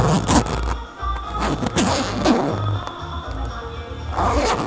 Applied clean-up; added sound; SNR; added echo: none; Zipper (clothing); -4 dB; reverberation time 0.7 s.